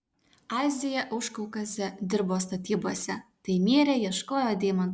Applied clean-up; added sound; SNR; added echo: none; none; none; none.